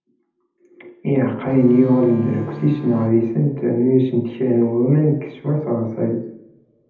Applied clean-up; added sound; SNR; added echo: none; Bowed string instrument; 14 dB; reverberation time 0.8 s.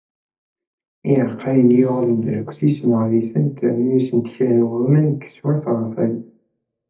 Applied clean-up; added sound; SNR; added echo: neural mask model DeepFilterNet 3.